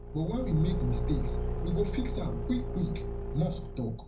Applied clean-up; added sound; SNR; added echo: none; Engine / Car; 0 dB; reverberation time 0.4 s.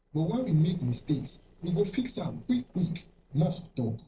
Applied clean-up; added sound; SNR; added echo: neural separator model SepFormer DNS4.